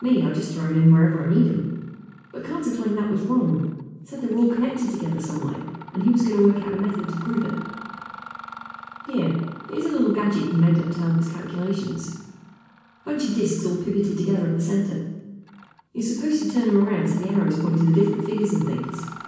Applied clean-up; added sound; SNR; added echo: none; Mechanisms; 20 dB; reverberation time 1.2 s.